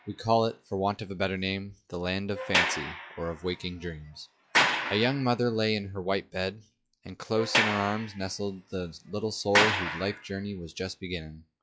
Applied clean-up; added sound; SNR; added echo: classical method log-MMSE.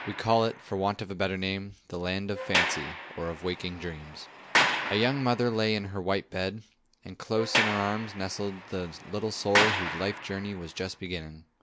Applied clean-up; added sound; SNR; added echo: none; Sliding door; 3 dB; none.